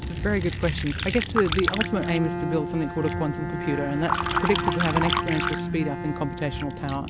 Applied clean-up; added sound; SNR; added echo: none; Bowed string instrument + Liquid; 2 dB; none.